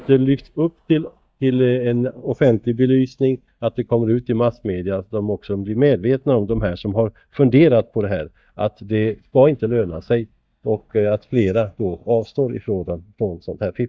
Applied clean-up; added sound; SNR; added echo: neural mask model DeepFilterNet 3.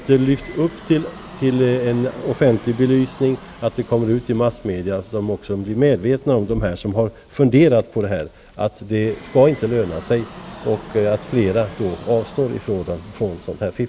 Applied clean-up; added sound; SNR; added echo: none; Fixed-wing aircraft, airplane; 19 dB; none.